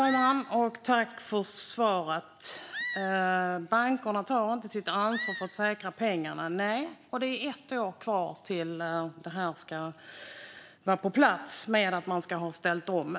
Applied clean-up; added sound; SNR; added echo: none; Animal; 11 dB; none.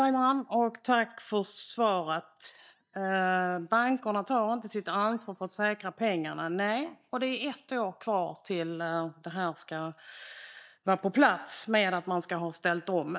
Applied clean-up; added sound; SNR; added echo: neural mask model DeepFilterNet 3.